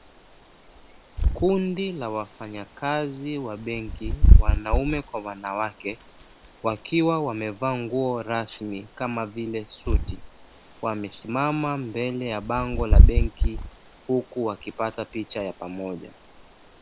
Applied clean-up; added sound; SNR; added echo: none; Wind / Bird; -5 dB; none.